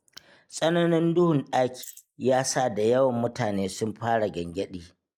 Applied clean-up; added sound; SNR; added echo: neural mask model Resemble Enhance denoiser.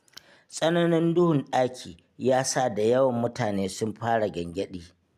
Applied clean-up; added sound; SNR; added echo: none; none; none; none.